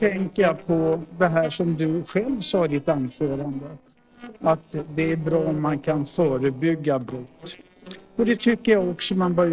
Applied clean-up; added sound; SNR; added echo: neural separator model SepFormer DNS4.